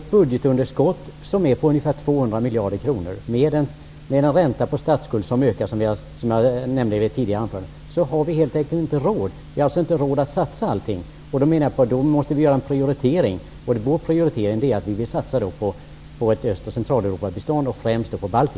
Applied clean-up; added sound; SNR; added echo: none; none; none; none.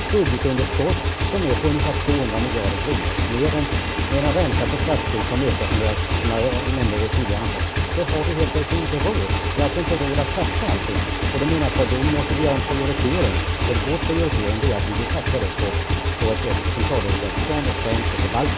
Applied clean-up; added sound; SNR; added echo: none; Motorcycle / Engine; -3 dB; none.